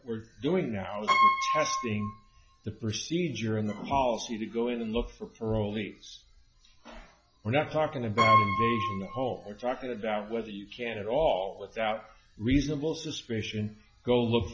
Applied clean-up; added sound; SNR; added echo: classical method log-MMSE.